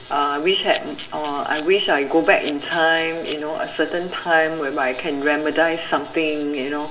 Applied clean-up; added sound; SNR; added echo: none; Camera; 17 dB; reverberation time 0.7 s.